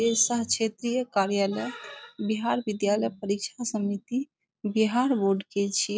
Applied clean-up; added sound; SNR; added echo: none; none; none; none.